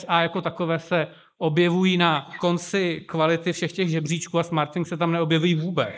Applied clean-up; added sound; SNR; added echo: neural mask model Resemble Enhance denoiser.